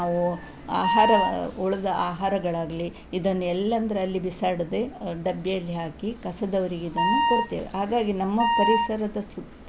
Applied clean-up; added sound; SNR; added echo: none; Wind instrument, woodwind instrument; -1 dB; none.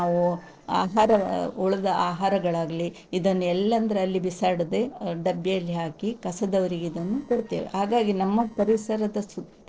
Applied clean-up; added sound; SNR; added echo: neural separator model SepFormer DNS4.